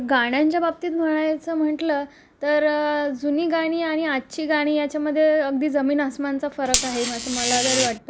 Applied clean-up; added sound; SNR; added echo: none; Buzz; 2 dB; none.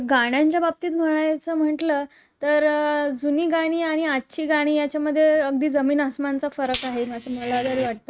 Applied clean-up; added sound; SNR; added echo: neural mask model RNNoise.